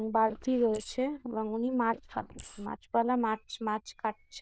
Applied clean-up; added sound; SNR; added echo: neural diffusion model UNIVERSE++.